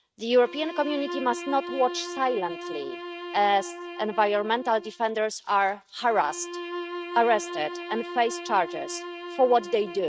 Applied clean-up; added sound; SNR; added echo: neural mask model RNNoise.